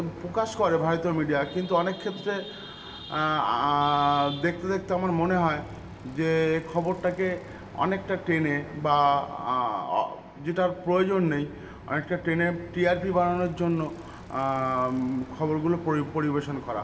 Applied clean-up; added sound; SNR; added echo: none; Bicycle; 18 dB; reverberation time 1.9 s.